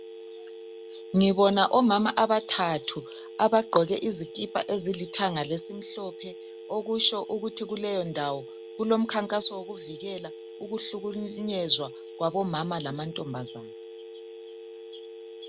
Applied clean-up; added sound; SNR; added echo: none; Telephone; 15 dB; none.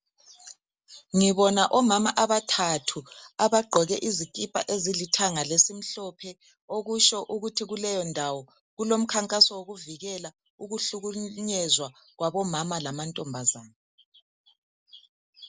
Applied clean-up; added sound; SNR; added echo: none; none; none; none.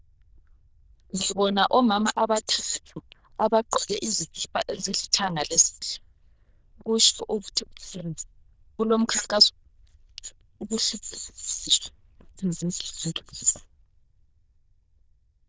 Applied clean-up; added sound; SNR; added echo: neural diffusion model UNIVERSE++.